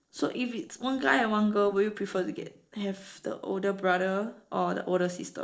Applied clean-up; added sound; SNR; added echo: neural separator model SepFormer DNS4.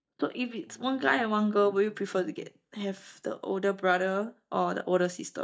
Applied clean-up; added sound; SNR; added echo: neural mask model DeepFilterNet 3.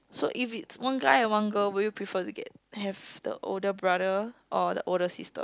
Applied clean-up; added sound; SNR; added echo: none; none; none; none.